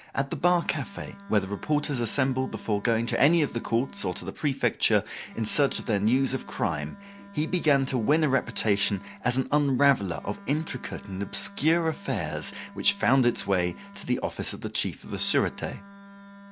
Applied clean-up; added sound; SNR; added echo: none; Wind instrument, woodwind instrument; 19 dB; none.